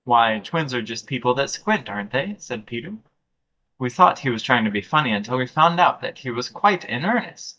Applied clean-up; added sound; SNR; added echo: neural mask model DeepFilterNet 3.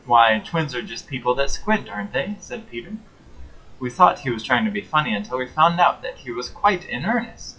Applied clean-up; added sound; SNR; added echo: classical method WPE with log-MMSE.